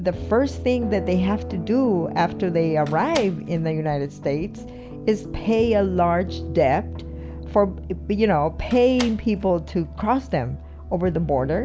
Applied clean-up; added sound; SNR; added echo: none; Slam; 17 dB; none.